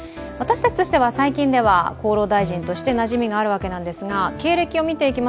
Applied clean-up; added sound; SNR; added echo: none; none; none; none.